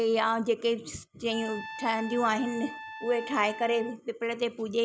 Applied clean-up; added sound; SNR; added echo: none; Trumpet; 13 dB; none.